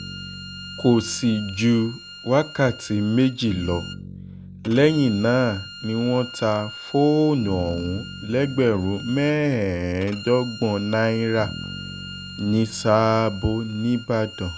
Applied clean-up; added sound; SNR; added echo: none; Bass guitar + Bowed string instrument; 14 dB; none.